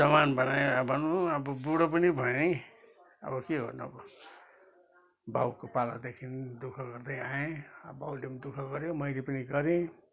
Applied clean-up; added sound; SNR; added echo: none; none; none; none.